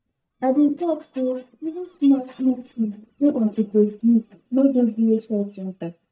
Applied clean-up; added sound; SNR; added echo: neural mask model DeepFilterNet 3.